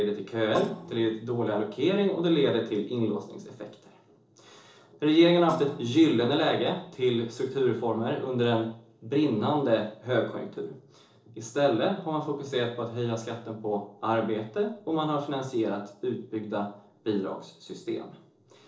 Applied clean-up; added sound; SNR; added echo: neural separator model SepFormer DNS4.